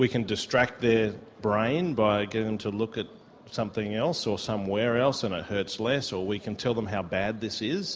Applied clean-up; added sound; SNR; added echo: none; none; none; none.